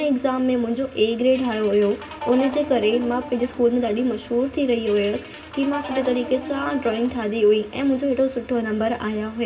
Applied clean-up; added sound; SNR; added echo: none; Guitar; 14 dB; reverberation time 0.4 s.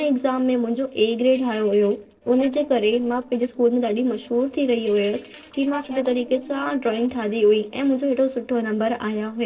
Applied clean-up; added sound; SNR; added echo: neural separator model SepFormer DNS4.